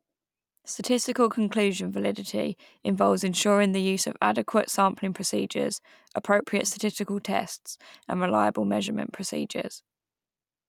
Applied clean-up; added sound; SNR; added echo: none; none; none; none.